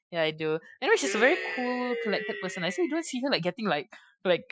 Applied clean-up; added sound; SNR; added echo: classical method Wiener filter.